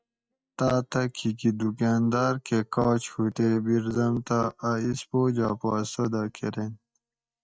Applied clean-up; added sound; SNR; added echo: neural mask model DeepFilterNet 3.